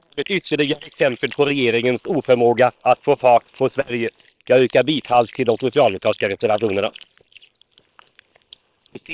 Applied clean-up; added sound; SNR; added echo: neural separator model SepFormer WHAM!.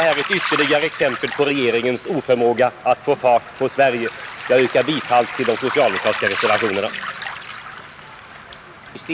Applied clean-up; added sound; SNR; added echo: none; Waves, surf; 9 dB; none.